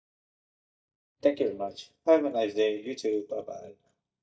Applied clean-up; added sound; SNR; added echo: neural mask model DeepFilterNet 3.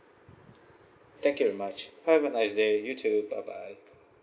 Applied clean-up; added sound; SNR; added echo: none; none; none; none.